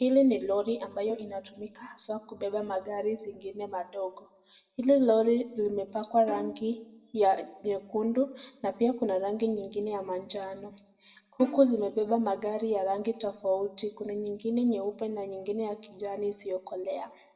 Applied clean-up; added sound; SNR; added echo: none; Bowed string instrument; 16 dB; reverberation time 0.6 s.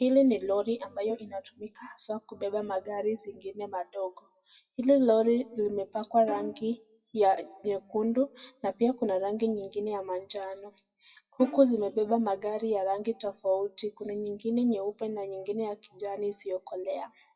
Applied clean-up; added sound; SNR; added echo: classical method WPE with log-MMSE.